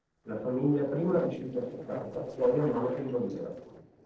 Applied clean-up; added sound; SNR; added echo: neural separator model SepFormer DNS4.